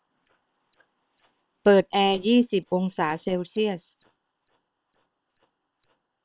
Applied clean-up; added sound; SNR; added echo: neural separator model SepFormer WHAM!.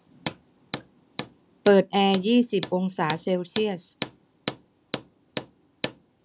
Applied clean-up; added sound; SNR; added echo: none; Hammer; 12 dB; none.